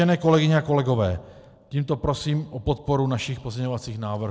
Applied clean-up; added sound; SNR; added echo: none; none; none; none.